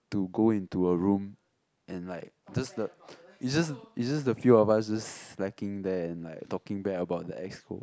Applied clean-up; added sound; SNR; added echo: none; none; none; none.